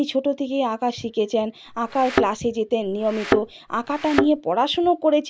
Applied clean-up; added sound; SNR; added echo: none; Thump, thud; 4 dB; none.